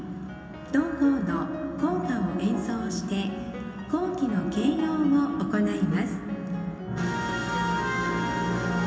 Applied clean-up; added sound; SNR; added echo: none; Piano; 14 dB; reverberation time 0.4 s.